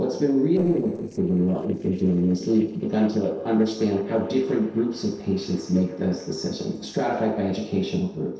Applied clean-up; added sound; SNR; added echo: neural separator model SepFormer DNS4.